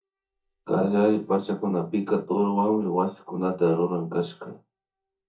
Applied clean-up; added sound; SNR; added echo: neural mask model DeepFilterNet 3.